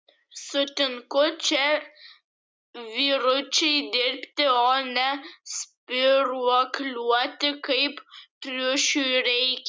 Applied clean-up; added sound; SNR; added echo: none; none; none; none.